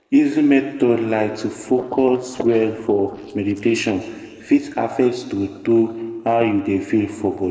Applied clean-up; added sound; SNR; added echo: neural separator model SepFormer DNS4.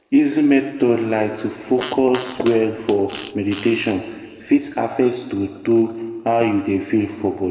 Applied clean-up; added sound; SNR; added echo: none; Fart; 14 dB; reverberation time 1.8 s.